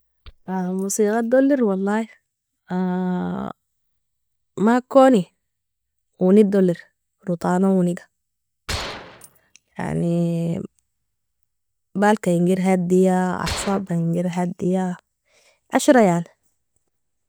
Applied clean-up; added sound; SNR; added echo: neural mask model DeepFilterNet 3.